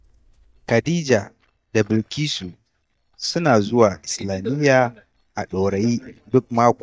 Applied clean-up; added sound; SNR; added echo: neural mask model DeepFilterNet 3.